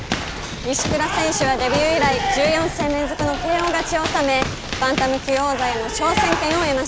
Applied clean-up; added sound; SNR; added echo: none; Wind; 18 dB; none.